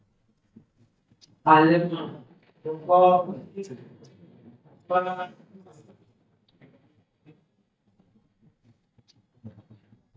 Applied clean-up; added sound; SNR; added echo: neural mask model DeepFilterNet 3.